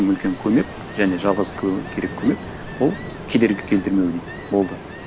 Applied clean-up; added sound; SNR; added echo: none; Ocean; 12 dB; none.